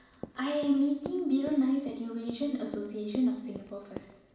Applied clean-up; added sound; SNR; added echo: none; Run; 16 dB; reverberation time 1.0 s.